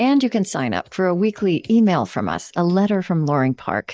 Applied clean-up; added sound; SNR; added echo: neural mask model DeepFilterNet 3.